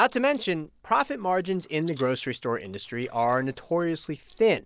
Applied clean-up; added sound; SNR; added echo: neural mask model Resemble Enhance denoiser.